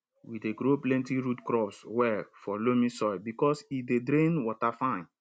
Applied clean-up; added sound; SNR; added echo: none; none; none; none.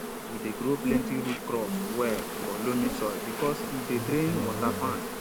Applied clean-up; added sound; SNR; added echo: none; Insect; 1 dB; none.